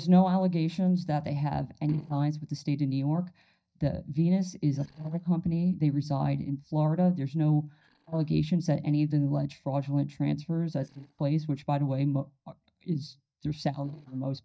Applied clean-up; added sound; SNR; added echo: neural mask model DeepFilterNet 3.